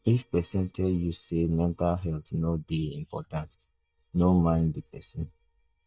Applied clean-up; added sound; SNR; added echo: neural mask model DeepFilterNet 3.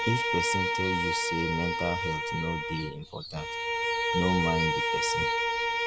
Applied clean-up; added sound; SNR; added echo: none; Bowed string instrument; -3 dB; none.